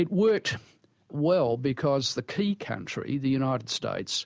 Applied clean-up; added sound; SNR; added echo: none; none; none; none.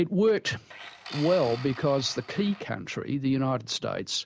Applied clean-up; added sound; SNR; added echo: none; Tools; 17 dB; none.